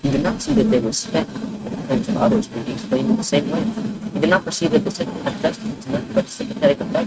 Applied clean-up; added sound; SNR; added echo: neural mask model RNNoise.